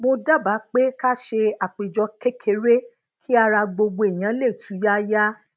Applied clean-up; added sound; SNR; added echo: none; none; none; none.